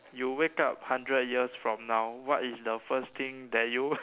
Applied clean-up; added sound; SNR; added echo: none; none; none; none.